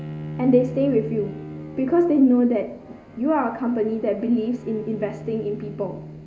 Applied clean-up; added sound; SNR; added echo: none; Bowed string instrument; 13 dB; reverberation time 2.1 s.